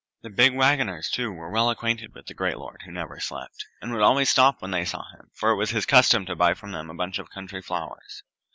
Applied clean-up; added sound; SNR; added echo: none; none; none; none.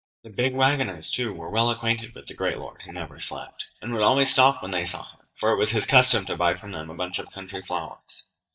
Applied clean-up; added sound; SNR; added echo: neural mask model DeepFilterNet 3.